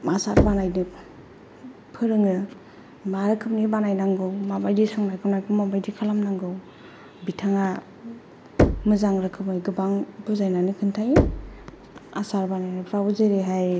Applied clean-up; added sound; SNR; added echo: none; Knock; 3 dB; none.